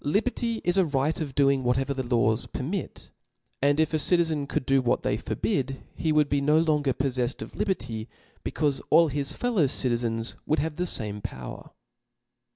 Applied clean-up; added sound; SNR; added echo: none; none; none; none.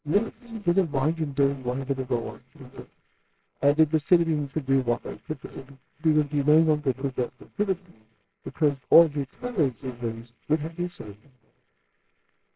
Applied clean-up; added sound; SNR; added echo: neural separator model SepFormer WHAMR!.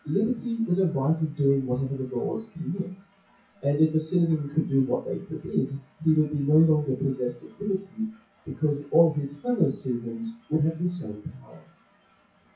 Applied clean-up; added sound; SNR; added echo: classical method WPE with log-MMSE.